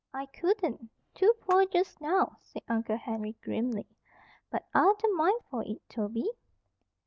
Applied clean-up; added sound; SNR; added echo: none; Clapping; 17 dB; none.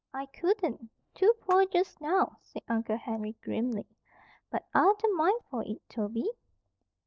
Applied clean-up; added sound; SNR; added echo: neural separator model SepFormer DNS4.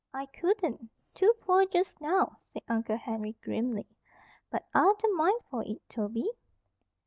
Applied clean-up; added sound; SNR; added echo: none; none; none; none.